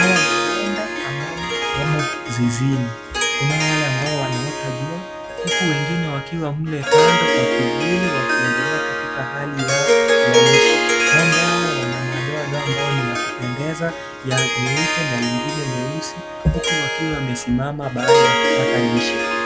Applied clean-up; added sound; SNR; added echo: none; Harp; -4 dB; none.